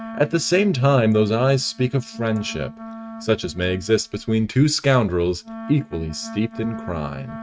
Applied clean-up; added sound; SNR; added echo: neural mask model RNNoise.